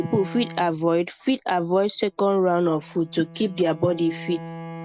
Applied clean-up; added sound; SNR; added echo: none; Bowed string instrument; 16 dB; none.